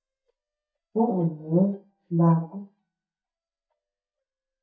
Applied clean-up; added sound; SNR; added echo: neural mask model DeepFilterNet 3.